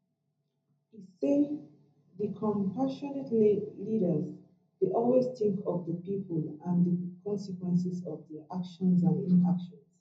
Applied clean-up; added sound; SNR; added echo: none; none; none; reverberation time 0.4 s.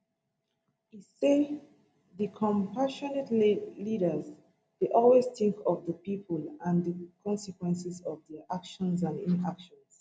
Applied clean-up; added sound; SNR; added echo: none; none; none; none.